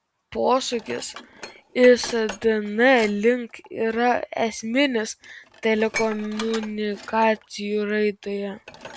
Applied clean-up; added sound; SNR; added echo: none; Dishes, pots, and pans; 17 dB; none.